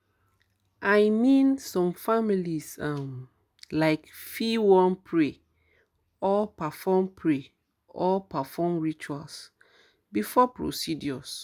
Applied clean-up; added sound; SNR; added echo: none; none; none; none.